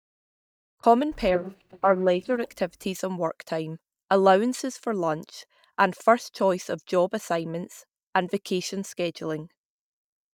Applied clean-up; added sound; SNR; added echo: neural mask model DeepFilterNet 3.